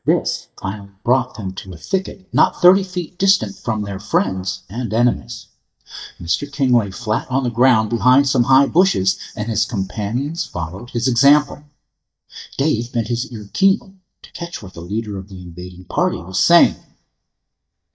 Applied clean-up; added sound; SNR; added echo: neural mask model DeepFilterNet 3.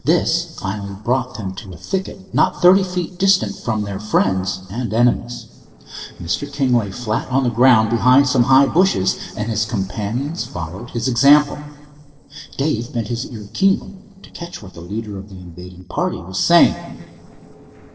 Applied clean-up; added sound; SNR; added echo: neural separator model SepFormer DNS4.